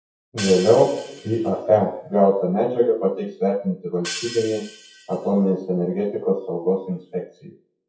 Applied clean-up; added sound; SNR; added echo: classical method WPE with log-MMSE.